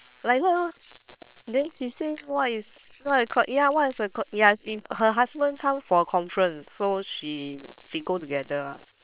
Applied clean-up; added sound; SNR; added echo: neural separator model SepFormer WHAM!.